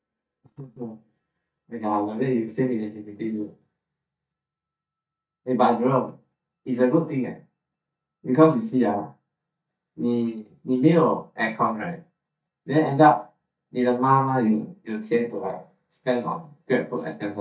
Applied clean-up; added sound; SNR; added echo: neural mask model DeepFilterNet 3.